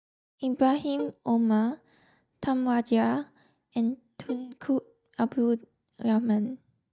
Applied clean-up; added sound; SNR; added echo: neural mask model DeepFilterNet 3.